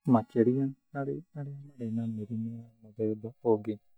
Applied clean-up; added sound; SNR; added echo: neural mask model DeepFilterNet 3.